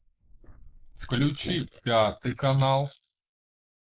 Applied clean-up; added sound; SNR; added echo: neural mask model Resemble Enhance denoiser.